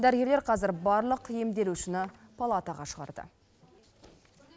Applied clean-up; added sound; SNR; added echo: none; none; none; none.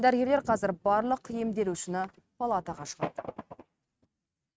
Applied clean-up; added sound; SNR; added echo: neural mask model RNNoise.